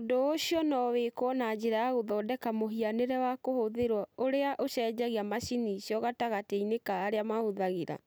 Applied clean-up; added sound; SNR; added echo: none; none; none; none.